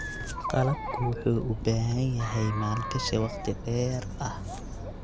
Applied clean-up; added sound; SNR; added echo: none; Chatter; 6 dB; none.